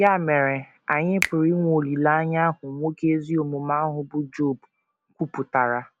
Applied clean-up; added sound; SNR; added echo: none; Finger snapping; 12 dB; none.